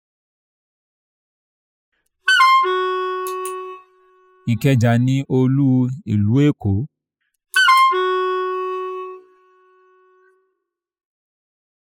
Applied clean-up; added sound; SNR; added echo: classical method spectral subtraction.